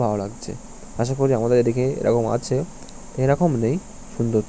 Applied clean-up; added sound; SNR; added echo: none; none; none; none.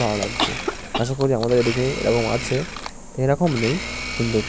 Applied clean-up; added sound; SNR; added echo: none; Domestic sounds, home sounds + Chewing, mastication / Cough; 7 dB; none.